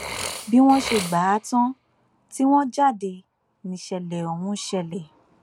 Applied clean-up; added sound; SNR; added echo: none; Burping, eructation; 14 dB; none.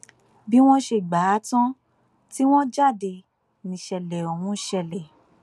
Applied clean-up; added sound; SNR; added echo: none; none; none; none.